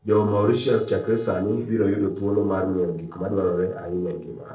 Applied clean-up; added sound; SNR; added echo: neural separator model SepFormer DNS4.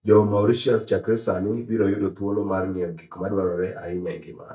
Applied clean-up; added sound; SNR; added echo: neural mask model DeepFilterNet 3.